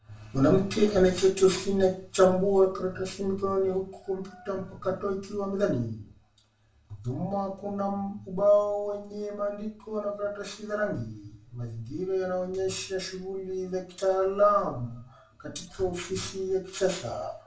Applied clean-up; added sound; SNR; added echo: none; none; none; reverberation time 0.3 s.